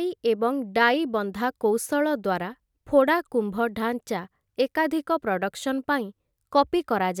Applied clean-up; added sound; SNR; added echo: none; none; none; none.